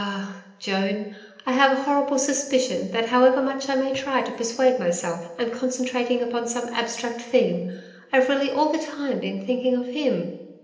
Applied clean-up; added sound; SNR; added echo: none; none; none; reverberation time 0.9 s.